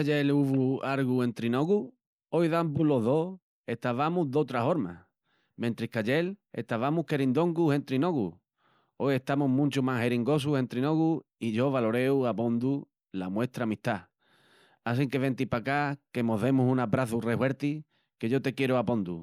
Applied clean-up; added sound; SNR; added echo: neural mask model DeepFilterNet 3.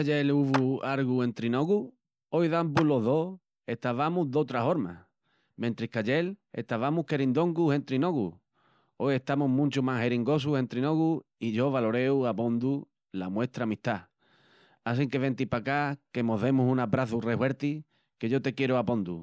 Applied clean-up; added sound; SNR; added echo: none; Clapping; 12 dB; none.